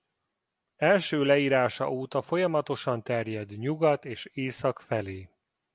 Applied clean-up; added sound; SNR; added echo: none; none; none; none.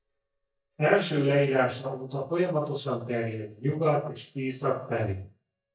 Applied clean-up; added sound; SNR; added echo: neural mask model DeepFilterNet 3.